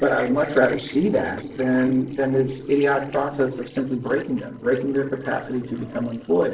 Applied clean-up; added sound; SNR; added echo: neural separator model SepFormer DNS4.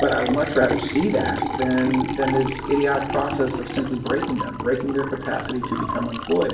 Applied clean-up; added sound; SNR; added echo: none; Liquid; 5 dB; reverberation time 0.5 s.